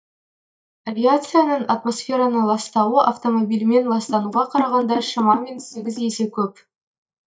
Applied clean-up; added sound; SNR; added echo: neural mask model DeepFilterNet 3.